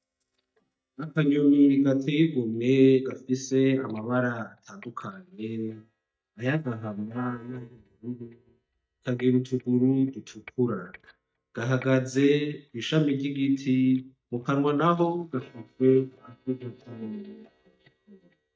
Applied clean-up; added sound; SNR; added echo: neural mask model DeepFilterNet 3.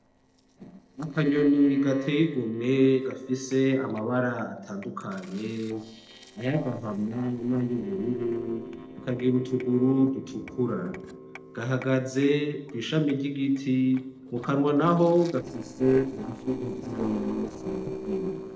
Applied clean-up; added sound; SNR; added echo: neural separator model SepFormer DNS4.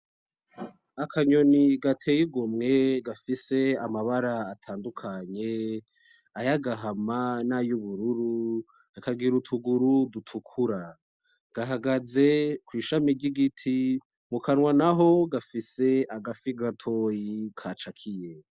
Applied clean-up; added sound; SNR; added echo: none; none; none; none.